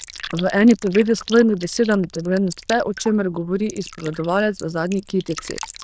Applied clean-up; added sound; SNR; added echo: neural diffusion model UNIVERSE++.